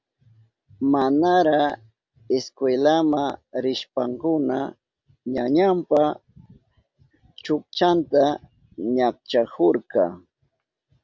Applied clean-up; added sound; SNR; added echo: none; none; none; none.